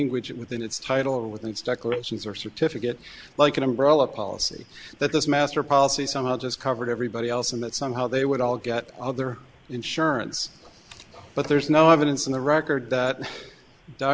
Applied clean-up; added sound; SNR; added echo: none; none; none; none.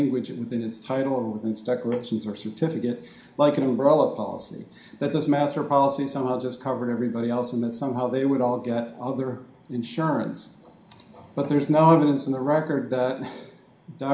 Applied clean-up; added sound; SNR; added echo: none; none; none; reverberation time 0.5 s.